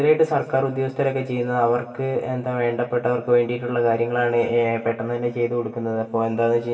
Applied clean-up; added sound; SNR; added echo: none; none; none; reverberation time 1.6 s.